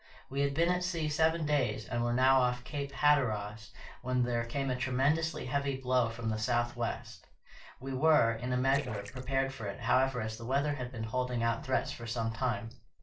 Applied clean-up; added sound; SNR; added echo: neural separator model SepFormer DNS4.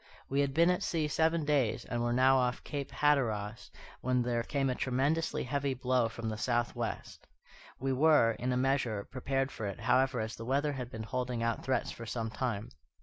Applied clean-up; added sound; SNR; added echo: none; none; none; none.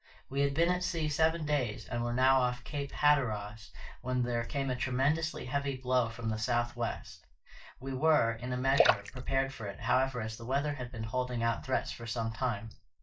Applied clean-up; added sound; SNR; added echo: neural mask model DeepFilterNet 3.